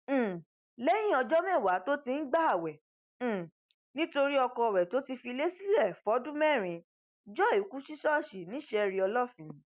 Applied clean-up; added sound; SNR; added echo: none; none; none; none.